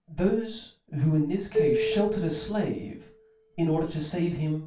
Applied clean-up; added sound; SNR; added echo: none; Marimba, xylophone; 5 dB; reverberation time 0.3 s.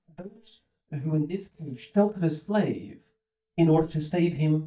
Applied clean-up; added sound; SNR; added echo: neural mask model DeepFilterNet 3.